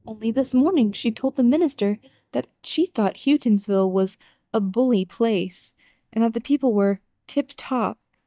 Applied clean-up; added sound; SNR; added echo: neural mask model DeepFilterNet 3.